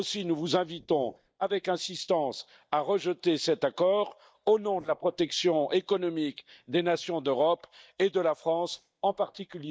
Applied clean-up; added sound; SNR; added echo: neural mask model DeepFilterNet 3.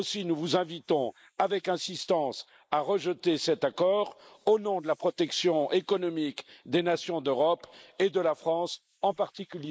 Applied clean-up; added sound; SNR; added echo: neural mask model Resemble Enhance denoiser.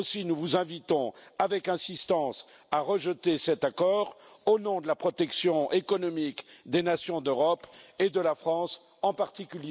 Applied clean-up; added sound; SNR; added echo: none; none; none; none.